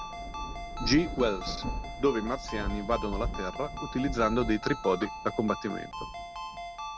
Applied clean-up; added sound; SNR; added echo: none; Ringtone + Thunder / Rain; 5 dB; none.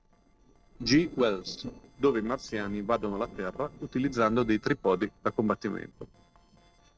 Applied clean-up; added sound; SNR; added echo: neural separator model SepFormer DNS4.